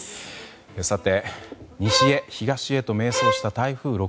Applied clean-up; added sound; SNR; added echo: none; Bowed string instrument; 0 dB; none.